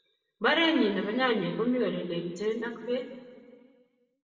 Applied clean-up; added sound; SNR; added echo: none; none; none; reverberation time 1.6 s.